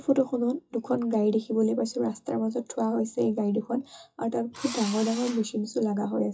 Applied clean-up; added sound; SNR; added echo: classical method WPE with log-MMSE.